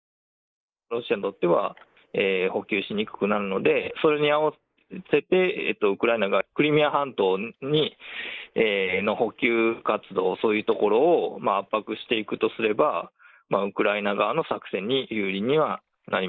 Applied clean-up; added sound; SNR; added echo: neural mask model Resemble Enhance denoiser.